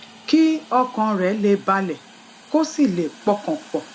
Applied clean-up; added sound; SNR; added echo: none; Hiss; 19 dB; none.